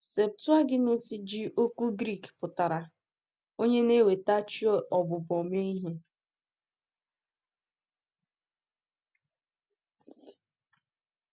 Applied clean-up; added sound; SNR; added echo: none; none; none; none.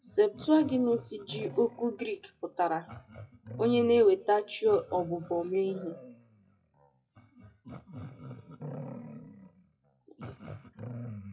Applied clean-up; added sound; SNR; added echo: classical method WPE with log-MMSE.